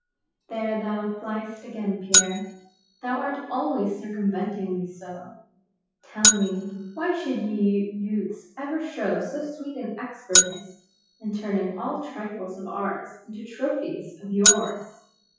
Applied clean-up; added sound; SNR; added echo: classical method WPE with log-MMSE.